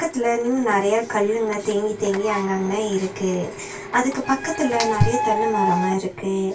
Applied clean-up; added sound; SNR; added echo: none; Printer; 7 dB; reverberation time 0.2 s.